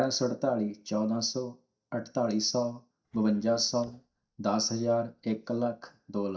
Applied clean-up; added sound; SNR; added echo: neural mask model DeepFilterNet 3.